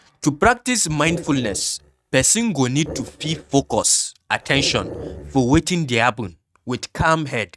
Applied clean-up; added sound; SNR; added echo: neural mask model RNNoise.